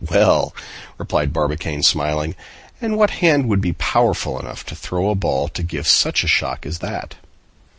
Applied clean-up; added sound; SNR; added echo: none; none; none; none.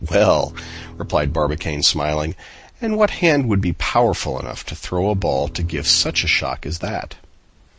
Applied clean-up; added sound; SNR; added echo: none; Bowed string instrument; 20 dB; none.